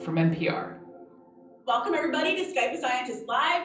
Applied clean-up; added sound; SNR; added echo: none; none; none; reverberation time 0.6 s.